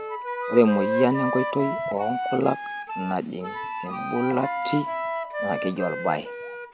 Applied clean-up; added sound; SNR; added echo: none; Wind instrument, woodwind instrument + Wind instrument, woodwind instrument; 4 dB; none.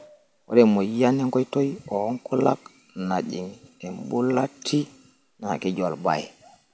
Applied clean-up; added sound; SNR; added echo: none; none; none; none.